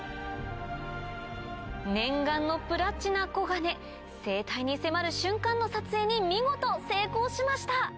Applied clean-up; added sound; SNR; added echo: none; none; none; none.